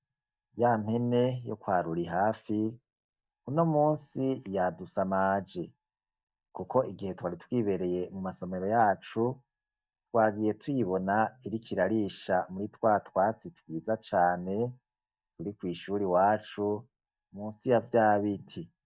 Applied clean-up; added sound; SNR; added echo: neural mask model DeepFilterNet 3.